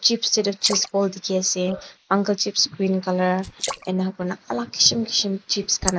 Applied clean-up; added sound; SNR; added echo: neural mask model Resemble Enhance denoiser.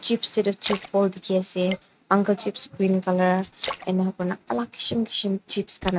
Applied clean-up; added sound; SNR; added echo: neural mask model RNNoise.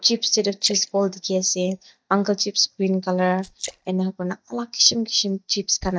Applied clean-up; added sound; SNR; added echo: neural mask model DeepFilterNet 3.